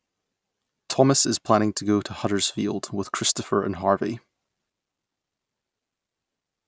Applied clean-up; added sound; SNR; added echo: none; none; none; none.